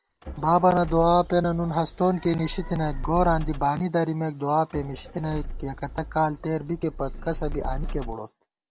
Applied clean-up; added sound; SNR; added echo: none; Motor vehicle (road); 9 dB; none.